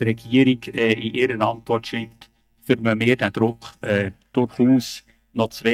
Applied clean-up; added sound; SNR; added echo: neural mask model DeepFilterNet 3.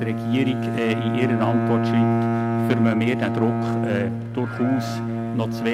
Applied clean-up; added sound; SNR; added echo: none; Bowed string instrument; -2 dB; none.